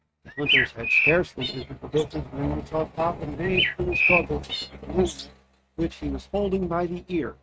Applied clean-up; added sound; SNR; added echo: neural mask model RNNoise.